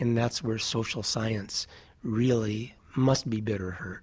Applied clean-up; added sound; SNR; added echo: none; none; none; none.